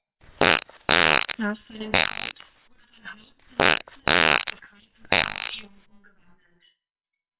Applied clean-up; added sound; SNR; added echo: neural separator model SepFormer WHAMR!.